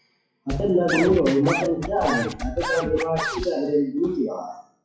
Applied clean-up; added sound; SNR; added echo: classical method WPE with log-MMSE.